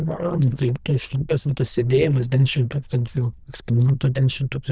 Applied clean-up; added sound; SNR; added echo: neural diffusion model UNIVERSE++.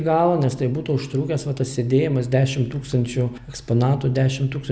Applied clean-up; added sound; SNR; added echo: none; none; none; none.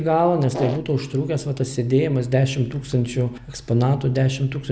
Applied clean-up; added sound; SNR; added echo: none; Fart; 6 dB; none.